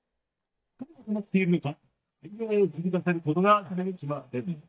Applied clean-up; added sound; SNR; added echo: neural mask model DeepFilterNet 3.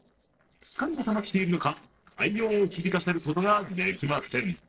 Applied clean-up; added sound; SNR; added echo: neural separator model SepFormer DNS4.